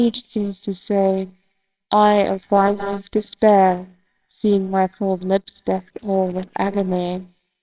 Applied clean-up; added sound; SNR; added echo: neural separator model SepFormer WHAMR!.